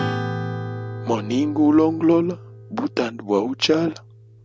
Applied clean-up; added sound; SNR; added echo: none; Acoustic guitar / Strum; 9 dB; none.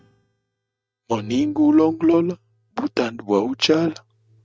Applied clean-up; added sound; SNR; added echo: neural mask model RNNoise.